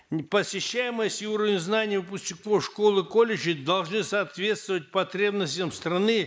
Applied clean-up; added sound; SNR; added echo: neural mask model Resemble Enhance denoiser.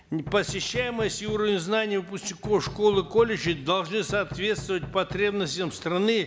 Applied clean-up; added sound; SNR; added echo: none; Knock; 13 dB; none.